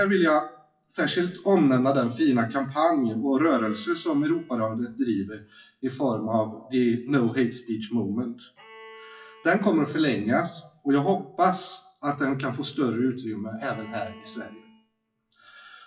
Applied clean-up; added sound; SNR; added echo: classical method WPE with log-MMSE.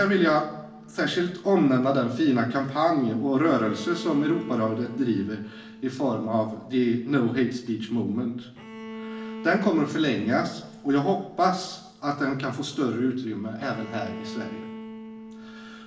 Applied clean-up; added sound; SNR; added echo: none; Bowed string instrument; 16 dB; reverberation time 0.9 s.